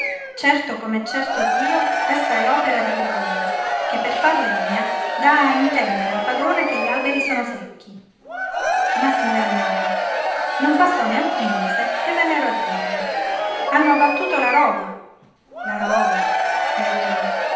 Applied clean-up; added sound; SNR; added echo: none; Crowd / Cheering; -1 dB; reverberation time 0.9 s.